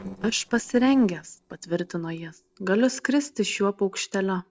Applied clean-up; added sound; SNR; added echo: neural separator model SepFormer DNS4.